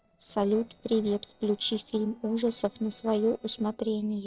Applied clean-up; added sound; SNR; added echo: neural separator model SepFormer DNS4.